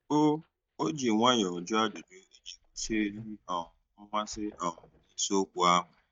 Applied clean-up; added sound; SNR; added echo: neural mask model DeepFilterNet 3.